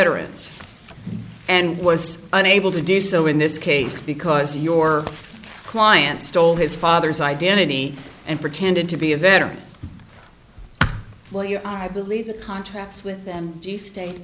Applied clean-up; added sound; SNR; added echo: none; none; none; none.